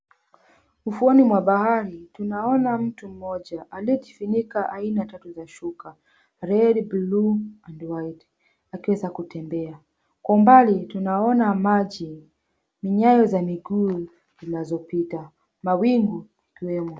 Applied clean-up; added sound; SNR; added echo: none; none; none; none.